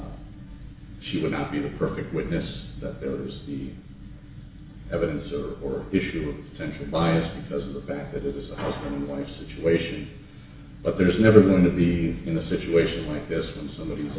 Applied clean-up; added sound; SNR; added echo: none; none; none; reverberation time 0.8 s.